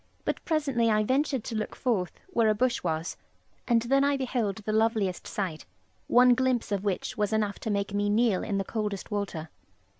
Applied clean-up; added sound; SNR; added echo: none; none; none; none.